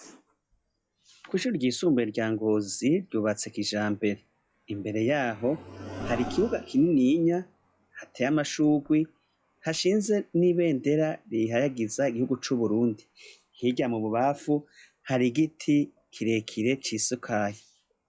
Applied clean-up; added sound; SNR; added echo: classical method log-MMSE.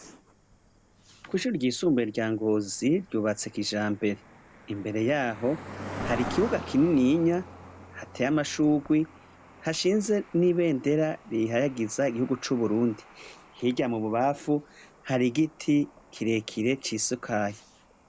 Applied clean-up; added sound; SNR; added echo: none; Cricket; 17 dB; none.